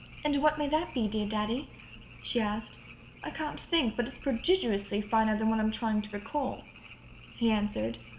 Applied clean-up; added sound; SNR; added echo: none; Frog; 19 dB; reverberation time 1.6 s.